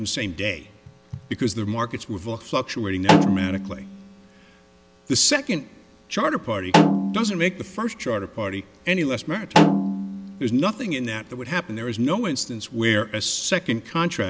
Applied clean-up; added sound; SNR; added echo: none; Snare drum; -3 dB; none.